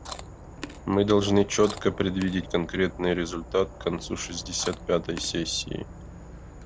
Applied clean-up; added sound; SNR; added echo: none; Chewing, mastication + Insect / Frog; 14 dB; none.